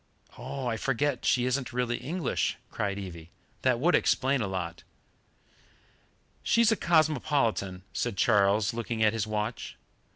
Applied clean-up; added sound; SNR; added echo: none; none; none; none.